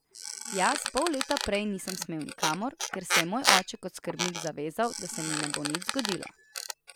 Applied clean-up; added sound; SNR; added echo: none; Squeak; 0 dB; none.